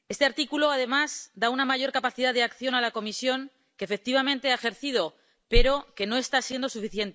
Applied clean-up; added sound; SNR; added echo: none; none; none; none.